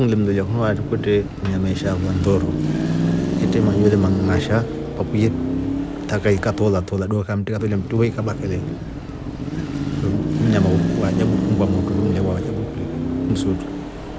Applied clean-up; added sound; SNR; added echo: none; Car passing by / Traffic noise, roadway noise / Engine; 2 dB; none.